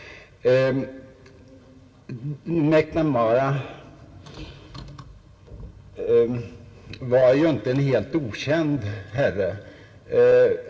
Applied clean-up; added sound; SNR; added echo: none; none; none; reverberation time 2.8 s.